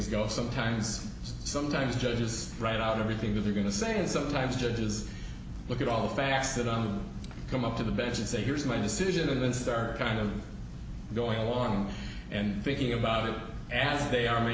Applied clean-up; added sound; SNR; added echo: none; none; none; none.